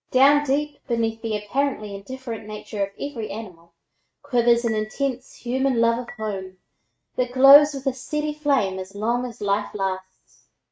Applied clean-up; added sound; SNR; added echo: neural mask model RNNoise.